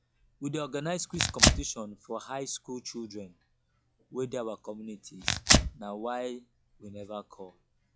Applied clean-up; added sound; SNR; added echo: classical method log-MMSE.